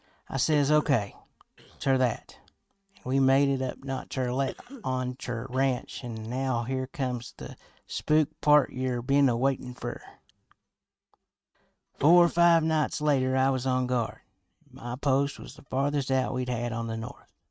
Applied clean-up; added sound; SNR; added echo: neural mask model RNNoise.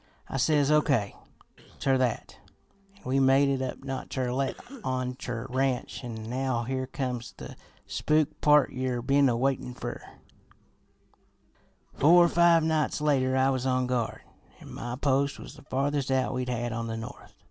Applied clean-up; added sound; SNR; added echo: none; Cough; 19 dB; none.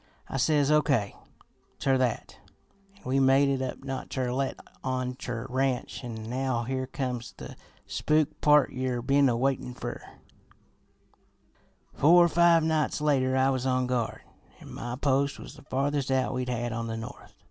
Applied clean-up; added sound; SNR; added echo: none; none; none; none.